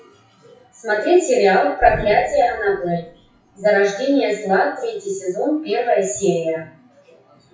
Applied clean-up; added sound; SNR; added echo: classical method WPE with log-MMSE.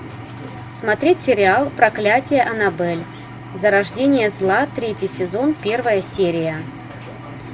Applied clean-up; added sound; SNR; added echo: none; none; none; none.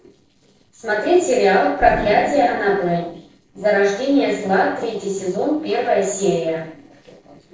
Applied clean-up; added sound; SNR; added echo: neural separator model SepFormer DNS4.